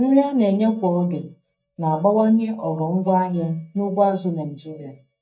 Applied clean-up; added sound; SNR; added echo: neural mask model DeepFilterNet 3.